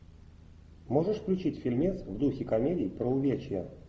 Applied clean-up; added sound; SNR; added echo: none; none; none; none.